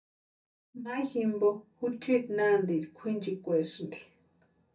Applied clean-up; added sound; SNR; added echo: none; none; none; reverberation time 0.3 s.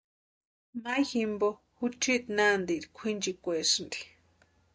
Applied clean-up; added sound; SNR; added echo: none; none; none; none.